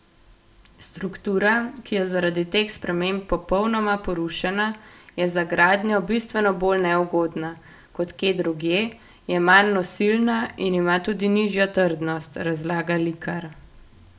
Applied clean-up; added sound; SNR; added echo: none; none; none; none.